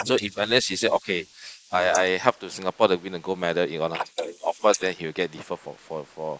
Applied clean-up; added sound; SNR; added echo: neural mask model Resemble Enhance denoiser.